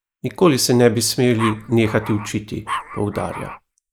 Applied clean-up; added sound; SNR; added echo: neural mask model Resemble Enhance denoiser.